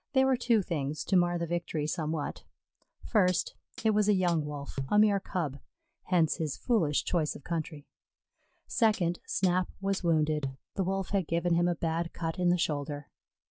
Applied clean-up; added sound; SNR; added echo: none; Hi-hat; 13 dB; none.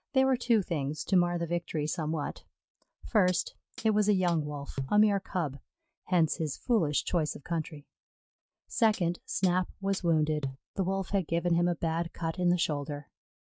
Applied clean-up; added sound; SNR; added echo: neural mask model RNNoise.